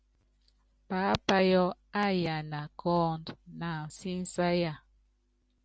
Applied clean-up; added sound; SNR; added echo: none; none; none; none.